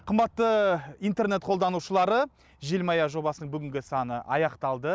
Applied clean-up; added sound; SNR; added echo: none; none; none; none.